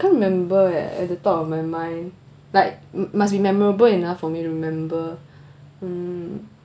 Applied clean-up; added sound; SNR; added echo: none; none; none; none.